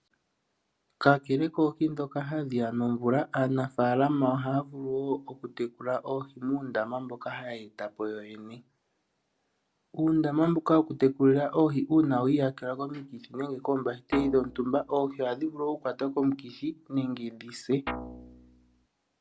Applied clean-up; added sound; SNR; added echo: none; Guitar; 11 dB; none.